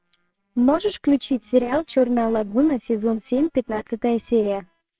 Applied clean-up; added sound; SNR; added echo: neural separator model SepFormer WHAMR!.